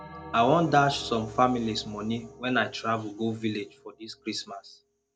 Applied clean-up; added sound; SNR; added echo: none; Bell; 18 dB; none.